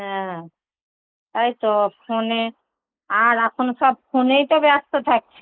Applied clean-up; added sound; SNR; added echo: neural mask model Resemble Enhance denoiser.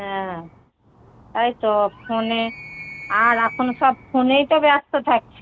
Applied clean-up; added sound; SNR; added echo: none; Animal; 19 dB; none.